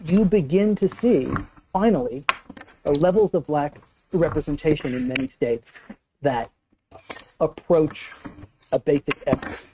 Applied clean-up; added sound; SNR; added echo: neural mask model RNNoise.